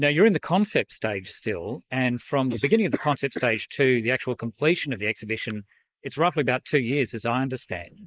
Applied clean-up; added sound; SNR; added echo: neural mask model Resemble Enhance denoiser.